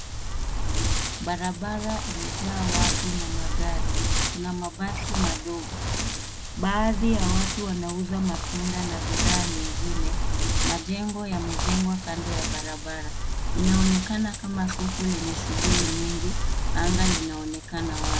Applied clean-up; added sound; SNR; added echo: none; Wind; -3 dB; none.